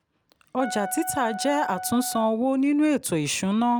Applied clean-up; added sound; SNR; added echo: none; Wind instrument, woodwind instrument; 11 dB; none.